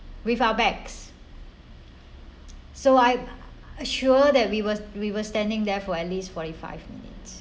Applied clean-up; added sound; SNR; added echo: none; none; none; none.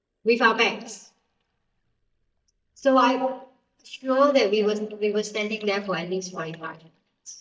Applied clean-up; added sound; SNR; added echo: neural mask model DeepFilterNet 3.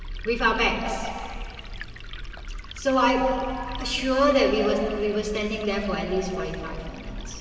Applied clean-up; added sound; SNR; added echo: none; Liquid; 17 dB; reverberation time 2.8 s.